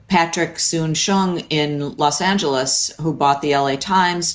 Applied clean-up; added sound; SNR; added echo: none; none; none; none.